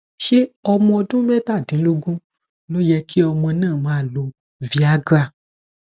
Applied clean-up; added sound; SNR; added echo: none; none; none; none.